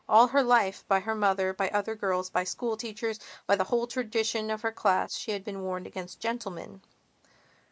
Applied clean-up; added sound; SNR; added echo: neural mask model Resemble Enhance denoiser.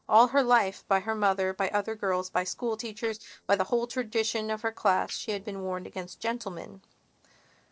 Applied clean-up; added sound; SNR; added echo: neural separator model SepFormer DNS4.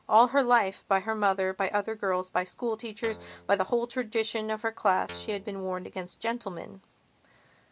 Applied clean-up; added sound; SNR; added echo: none; Guitar; 19 dB; none.